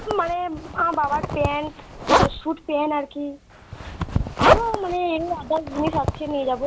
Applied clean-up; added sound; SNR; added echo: none; Zipper (clothing); 0 dB; none.